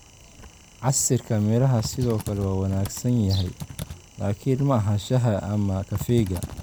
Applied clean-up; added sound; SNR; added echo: none; Typing; 15 dB; none.